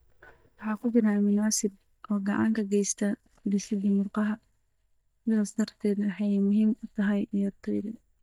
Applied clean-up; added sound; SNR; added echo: neural mask model DeepFilterNet 3.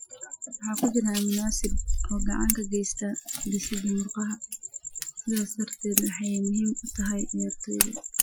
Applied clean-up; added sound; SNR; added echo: classical method Wiener filter.